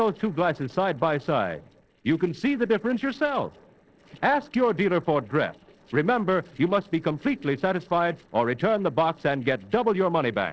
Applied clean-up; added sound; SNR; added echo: neural separator model SepFormer DNS4.